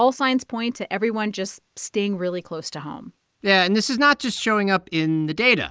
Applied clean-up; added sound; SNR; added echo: none; none; none; none.